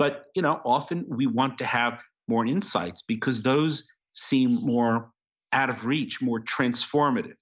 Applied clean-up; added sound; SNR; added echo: neural mask model Resemble Enhance denoiser.